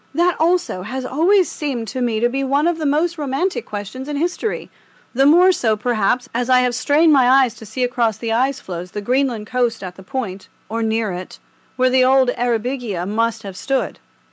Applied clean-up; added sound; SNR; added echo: none; none; none; none.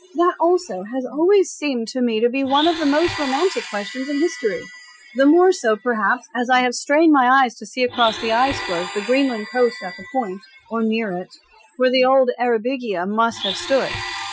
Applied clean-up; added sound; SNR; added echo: classical method Wiener filter.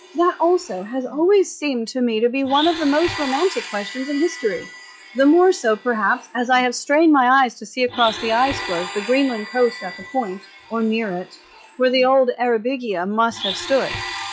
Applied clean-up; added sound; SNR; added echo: classical method log-MMSE.